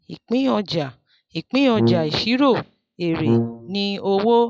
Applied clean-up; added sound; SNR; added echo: classical method log-MMSE.